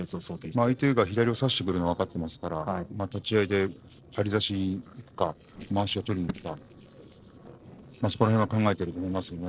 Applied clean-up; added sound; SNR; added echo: neural separator model SepFormer DNS4.